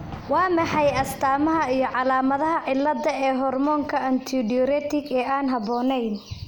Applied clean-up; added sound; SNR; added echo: none; Thunder; 18 dB; none.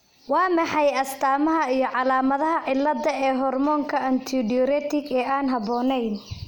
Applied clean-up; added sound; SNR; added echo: none; none; none; none.